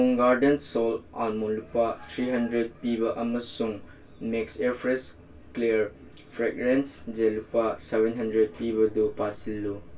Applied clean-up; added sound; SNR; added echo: none; none; none; reverberation time 0.2 s.